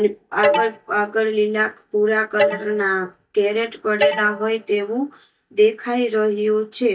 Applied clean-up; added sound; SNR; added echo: neural mask model DeepFilterNet 3.